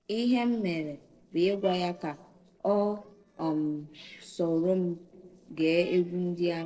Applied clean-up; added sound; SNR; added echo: neural separator model SepFormer DNS4.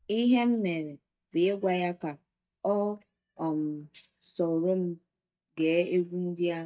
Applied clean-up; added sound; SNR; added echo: neural mask model DeepFilterNet 3.